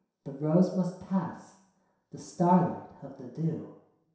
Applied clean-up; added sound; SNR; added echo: none; none; none; reverberation time 0.7 s.